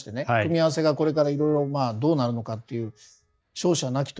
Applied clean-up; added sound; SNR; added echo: neural mask model DeepFilterNet 3.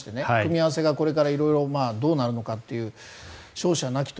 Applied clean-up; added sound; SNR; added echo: none; none; none; none.